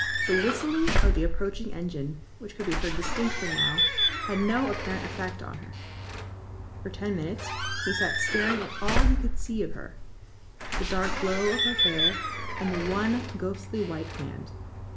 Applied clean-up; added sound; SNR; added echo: none; Squeak / Slam / Alarm / Wood; -3 dB; reverberation time 0.4 s.